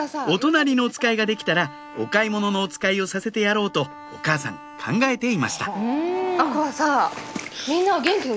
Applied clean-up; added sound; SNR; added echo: none; Bowed string instrument; 19 dB; none.